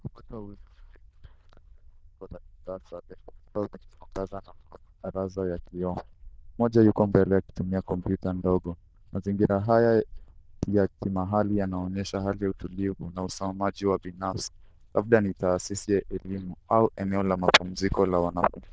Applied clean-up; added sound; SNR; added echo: neural diffusion model UNIVERSE++.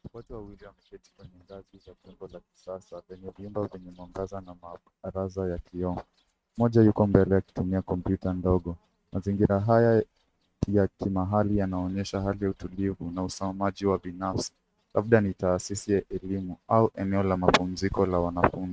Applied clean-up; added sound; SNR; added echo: neural mask model RNNoise.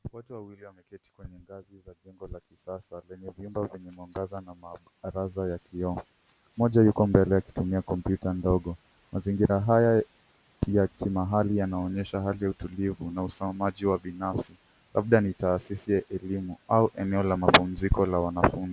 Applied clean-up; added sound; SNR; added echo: none; none; none; none.